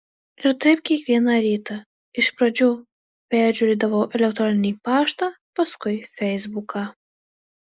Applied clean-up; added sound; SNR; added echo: neural mask model Resemble Enhance denoiser.